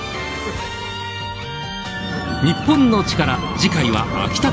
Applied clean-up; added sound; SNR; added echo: none; none; none; none.